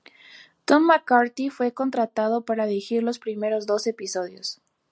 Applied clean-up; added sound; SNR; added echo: none; none; none; none.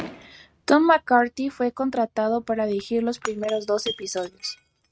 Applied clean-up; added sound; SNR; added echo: neural mask model RNNoise.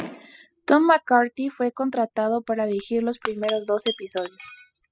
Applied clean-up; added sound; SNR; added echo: classical method spectral subtraction.